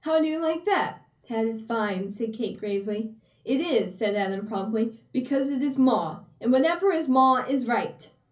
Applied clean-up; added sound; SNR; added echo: none; none; none; reverberation time 0.5 s.